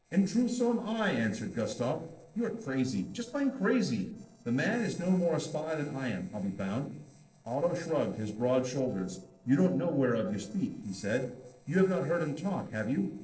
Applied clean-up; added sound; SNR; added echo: neural separator model SepFormer DNS4.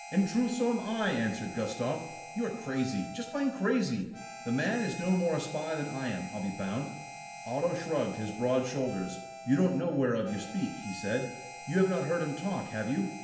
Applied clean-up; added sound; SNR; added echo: none; Harmonica; 13 dB; reverberation time 0.9 s.